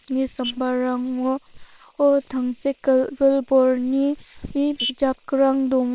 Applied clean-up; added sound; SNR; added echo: neural separator model SepFormer WHAM!.